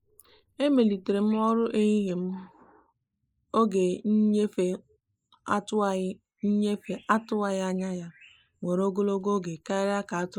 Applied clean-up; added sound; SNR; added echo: neural mask model Resemble Enhance denoiser.